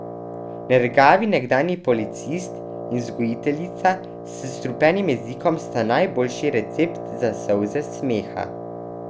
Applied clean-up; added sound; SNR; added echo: none; Wind instrument, woodwind instrument; 11 dB; none.